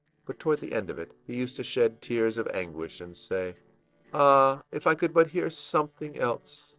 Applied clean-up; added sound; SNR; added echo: neural separator model SepFormer DNS4.